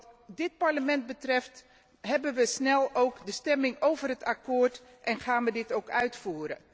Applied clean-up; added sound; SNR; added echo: none; none; none; none.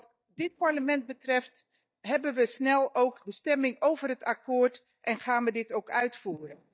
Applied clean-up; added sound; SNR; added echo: neural mask model DeepFilterNet 3.